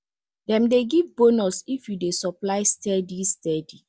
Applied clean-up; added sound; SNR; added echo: none; none; none; none.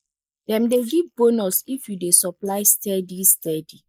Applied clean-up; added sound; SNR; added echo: neural mask model Resemble Enhance denoiser.